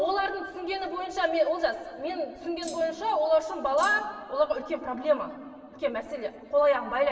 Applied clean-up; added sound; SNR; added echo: none; Thump, thud; 19 dB; reverberation time 2.2 s.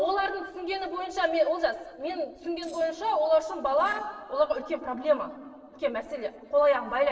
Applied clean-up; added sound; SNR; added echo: neural separator model SepFormer DNS4.